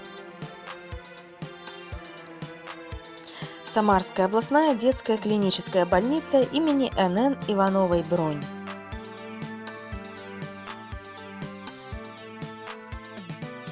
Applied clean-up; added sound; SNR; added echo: none; Organ; 11 dB; none.